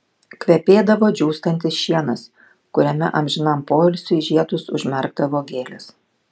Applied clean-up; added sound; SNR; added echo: none; none; none; none.